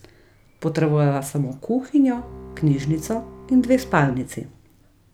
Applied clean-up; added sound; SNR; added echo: none; Bowed string instrument; 17 dB; none.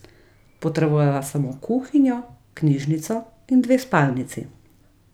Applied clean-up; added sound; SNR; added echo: none; none; none; none.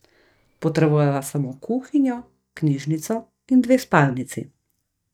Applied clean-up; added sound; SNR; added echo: neural mask model DeepFilterNet 3.